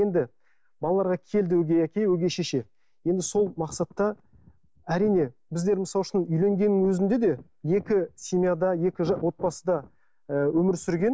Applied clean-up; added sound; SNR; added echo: none; none; none; none.